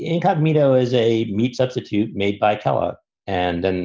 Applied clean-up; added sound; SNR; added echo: none; none; none; none.